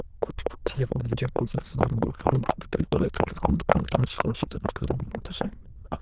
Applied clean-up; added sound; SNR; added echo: neural diffusion model UNIVERSE++.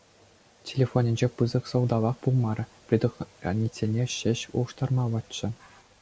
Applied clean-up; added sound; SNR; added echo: none; none; none; none.